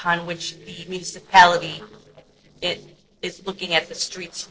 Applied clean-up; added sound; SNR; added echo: neural separator model SepFormer DNS4.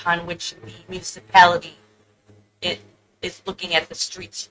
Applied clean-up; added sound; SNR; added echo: neural mask model RNNoise.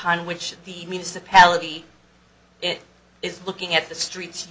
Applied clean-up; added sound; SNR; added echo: none; none; none; none.